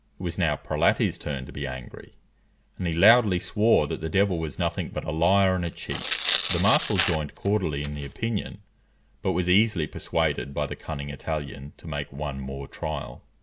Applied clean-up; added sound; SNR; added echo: none; Tearing; 3 dB; none.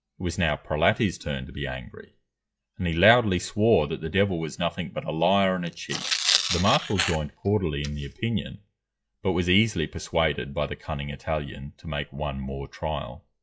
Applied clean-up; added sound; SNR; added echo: classical method log-MMSE.